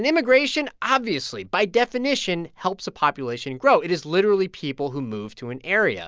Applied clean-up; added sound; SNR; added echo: none; none; none; none.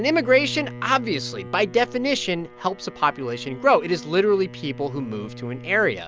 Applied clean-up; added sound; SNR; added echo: none; Bowed string instrument; 16 dB; none.